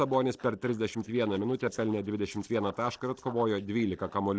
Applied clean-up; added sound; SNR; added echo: neural separator model SepFormer DNS4.